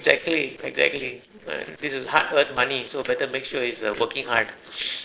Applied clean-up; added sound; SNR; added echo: neural separator model SepFormer DNS4.